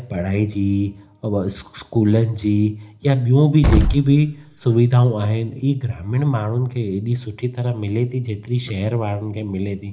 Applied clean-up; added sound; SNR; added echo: none; Explosion; 0 dB; reverberation time 0.4 s.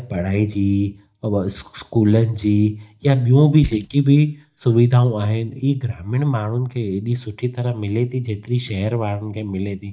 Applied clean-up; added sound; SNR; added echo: neural mask model DeepFilterNet 3.